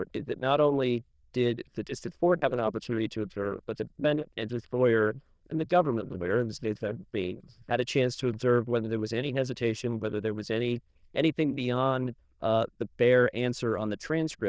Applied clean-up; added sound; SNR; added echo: neural diffusion model UNIVERSE++.